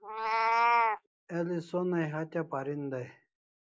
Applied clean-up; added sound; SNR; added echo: neural mask model Resemble Enhance denoiser.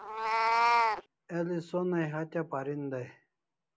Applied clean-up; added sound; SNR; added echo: none; Meow; -3 dB; none.